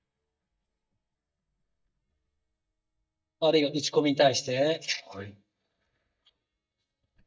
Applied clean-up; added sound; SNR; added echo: neural mask model DeepFilterNet 3.